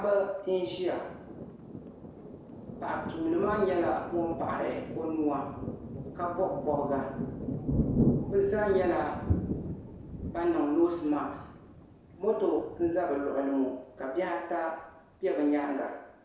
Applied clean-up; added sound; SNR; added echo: none; Thunder; 6 dB; reverberation time 0.7 s.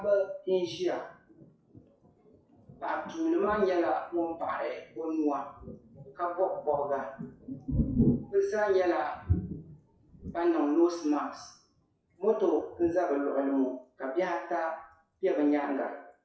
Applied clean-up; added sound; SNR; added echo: classical method WPE with log-MMSE.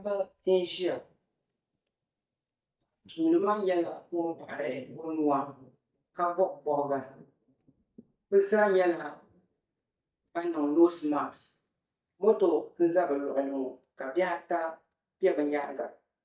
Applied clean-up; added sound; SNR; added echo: neural mask model DeepFilterNet 3.